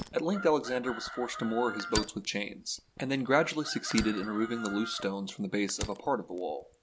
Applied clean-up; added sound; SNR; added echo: none; Chicken, rooster + Fire; 10 dB; none.